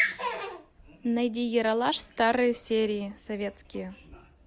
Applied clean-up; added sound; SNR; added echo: none; none; none; none.